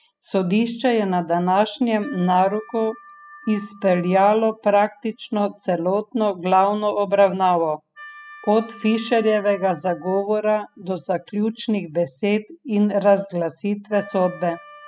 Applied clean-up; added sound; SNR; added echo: classical method spectral subtraction.